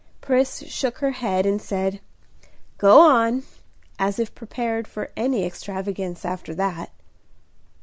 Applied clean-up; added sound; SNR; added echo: none; none; none; none.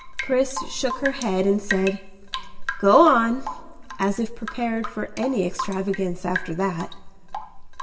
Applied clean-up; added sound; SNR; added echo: none; Drip / Rain; 11 dB; reverberation time 2.0 s.